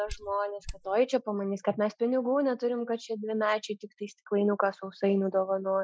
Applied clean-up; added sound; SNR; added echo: classical method Wiener filter.